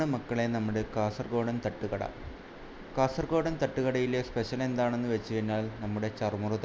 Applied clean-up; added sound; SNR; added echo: none; none; none; none.